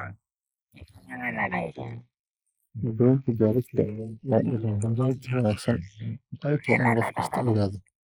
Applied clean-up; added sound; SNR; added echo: neural mask model Resemble Enhance denoiser.